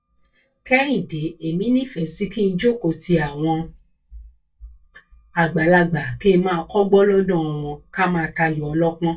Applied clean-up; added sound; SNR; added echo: neural mask model DeepFilterNet 3.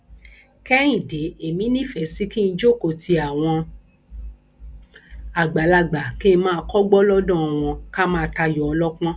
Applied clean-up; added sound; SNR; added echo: none; none; none; none.